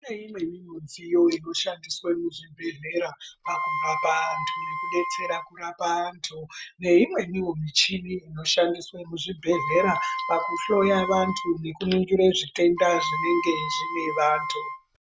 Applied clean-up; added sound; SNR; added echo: none; Wind instrument, woodwind instrument; 4 dB; none.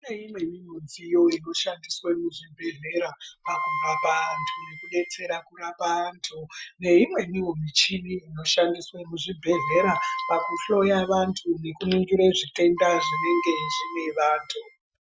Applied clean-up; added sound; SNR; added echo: classical method Wiener filter.